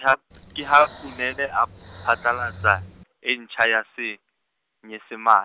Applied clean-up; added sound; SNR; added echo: none; Breathing; 16 dB; none.